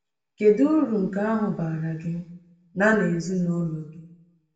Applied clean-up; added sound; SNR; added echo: none; none; none; reverberation time 0.7 s.